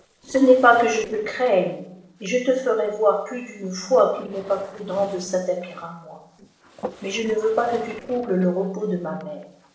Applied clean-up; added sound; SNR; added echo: neural separator model SepFormer DNS4.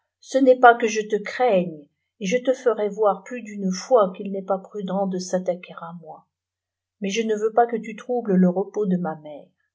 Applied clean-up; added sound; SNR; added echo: none; none; none; none.